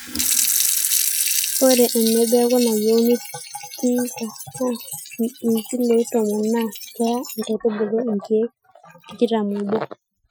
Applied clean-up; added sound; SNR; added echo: classical method Wiener filter.